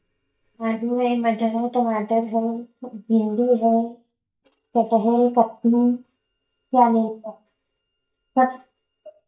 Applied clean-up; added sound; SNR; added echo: neural mask model DeepFilterNet 3.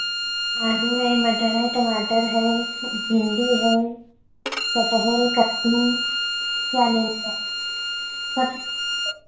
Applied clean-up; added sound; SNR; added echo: none; Bowed string instrument; 3 dB; reverberation time 0.6 s.